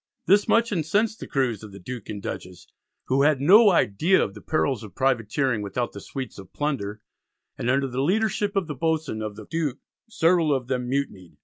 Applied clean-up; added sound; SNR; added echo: none; none; none; none.